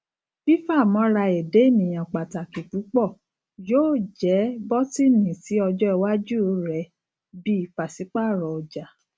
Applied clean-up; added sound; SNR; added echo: none; none; none; none.